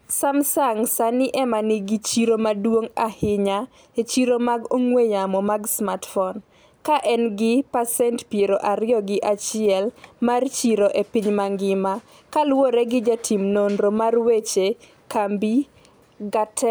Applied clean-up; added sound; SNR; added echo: none; none; none; none.